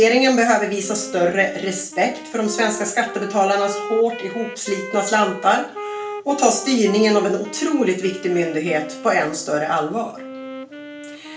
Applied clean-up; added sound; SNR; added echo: none; Wind instrument, woodwind instrument; 13 dB; reverberation time 0.4 s.